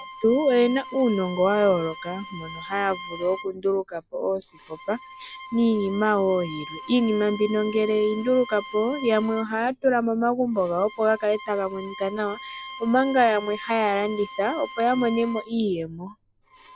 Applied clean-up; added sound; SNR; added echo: none; Bowed string instrument; 16 dB; none.